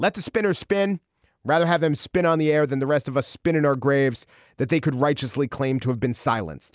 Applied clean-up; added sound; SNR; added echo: none; none; none; none.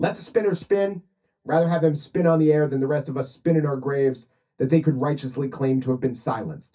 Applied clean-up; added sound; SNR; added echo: neural mask model DeepFilterNet 3.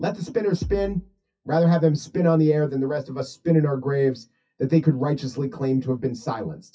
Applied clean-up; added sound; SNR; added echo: classical method WPE with log-MMSE.